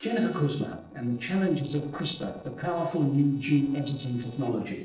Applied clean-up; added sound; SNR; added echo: neural separator model SepFormer DNS4.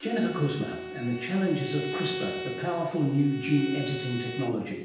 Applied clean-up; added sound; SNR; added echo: none; Bowed string instrument; 8 dB; reverberation time 0.9 s.